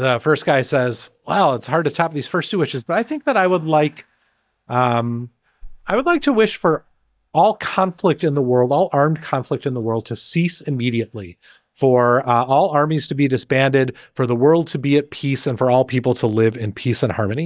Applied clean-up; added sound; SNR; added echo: neural mask model DeepFilterNet 3.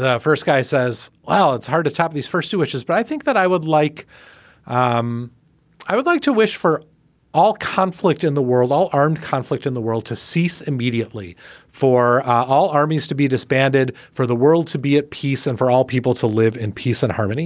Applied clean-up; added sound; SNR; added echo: none; none; none; none.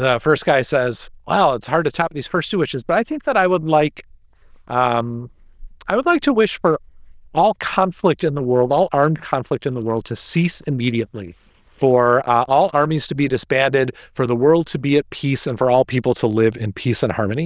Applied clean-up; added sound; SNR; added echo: neural diffusion model UNIVERSE++.